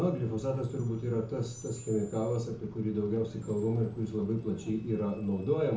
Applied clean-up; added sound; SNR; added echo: none; Screech; 19 dB; reverberation time 0.6 s.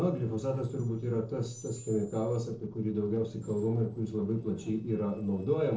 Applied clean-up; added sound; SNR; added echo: neural separator model SepFormer DNS4.